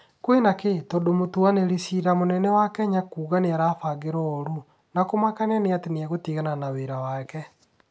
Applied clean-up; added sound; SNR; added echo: none; none; none; none.